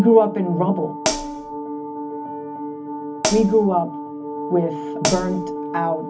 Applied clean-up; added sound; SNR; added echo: none; Hi-hat; 4 dB; reverberation time 0.3 s.